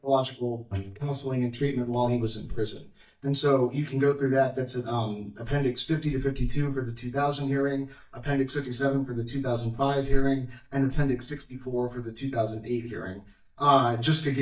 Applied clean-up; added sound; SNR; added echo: neural mask model DeepFilterNet 3.